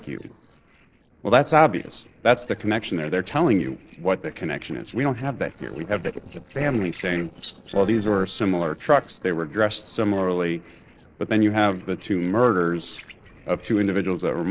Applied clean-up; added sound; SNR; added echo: neural separator model SepFormer DNS4.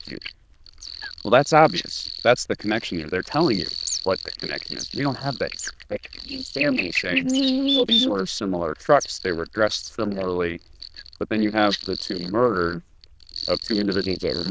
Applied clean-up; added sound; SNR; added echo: neural diffusion model UNIVERSE++.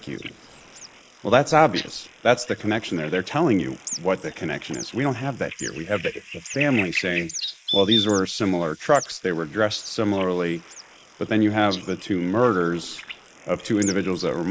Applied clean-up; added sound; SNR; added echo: neural mask model Resemble Enhance denoiser.